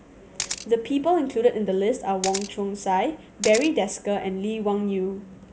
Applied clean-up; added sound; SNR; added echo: none; Camera; 12 dB; none.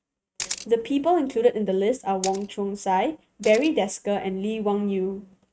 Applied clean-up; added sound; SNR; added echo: neural mask model RNNoise.